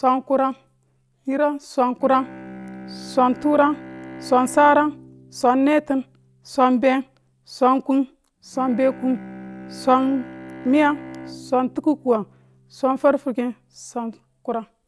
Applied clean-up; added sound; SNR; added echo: none; Bowed string instrument; 19 dB; none.